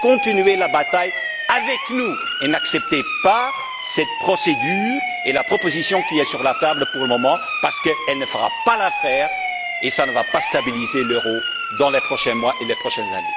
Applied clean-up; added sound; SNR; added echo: none; Siren; 4 dB; none.